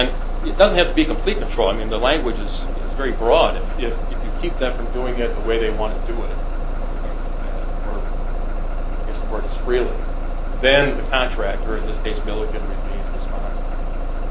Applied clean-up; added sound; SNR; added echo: none; Bus; -2 dB; none.